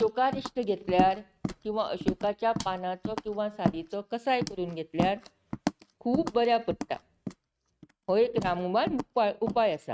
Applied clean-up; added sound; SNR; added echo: neural mask model RNNoise.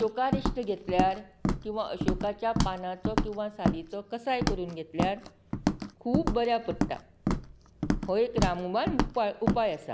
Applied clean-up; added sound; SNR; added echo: none; Walk, footsteps; 0 dB; none.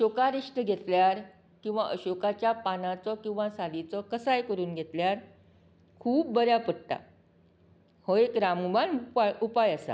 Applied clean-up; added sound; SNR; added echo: none; none; none; none.